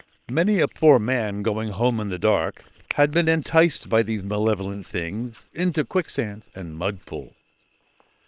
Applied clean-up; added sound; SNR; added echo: neural separator model SepFormer WHAM!.